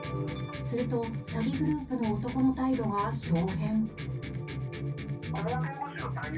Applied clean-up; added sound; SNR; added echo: none; Electric guitar; 4 dB; reverberation time 0.3 s.